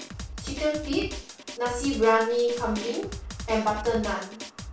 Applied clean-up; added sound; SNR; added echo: none; Drum; 10 dB; reverberation time 0.3 s.